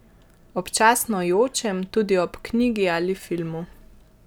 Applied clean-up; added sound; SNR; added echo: none; none; none; none.